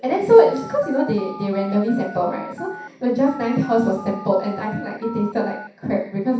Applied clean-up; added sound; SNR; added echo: none; Telephone; 16 dB; reverberation time 0.6 s.